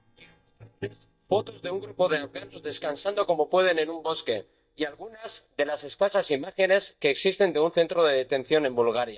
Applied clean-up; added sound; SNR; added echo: neural mask model DeepFilterNet 3.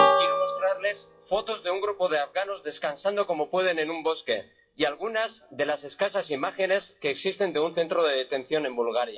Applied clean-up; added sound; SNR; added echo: classical method WPE with log-MMSE.